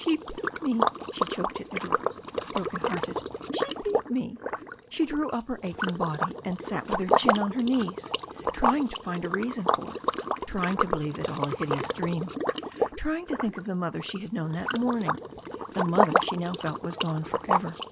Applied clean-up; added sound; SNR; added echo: none; Liquid; -1 dB; none.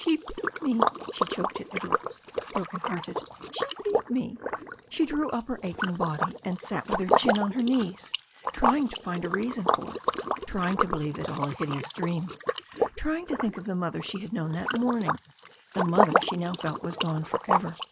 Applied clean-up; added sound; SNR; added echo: neural mask model Resemble Enhance denoiser.